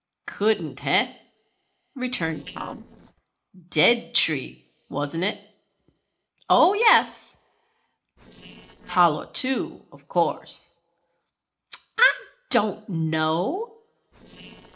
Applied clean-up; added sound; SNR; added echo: neural separator model SepFormer DNS4.